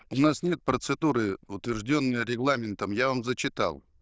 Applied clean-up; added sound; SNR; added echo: neural diffusion model UNIVERSE++.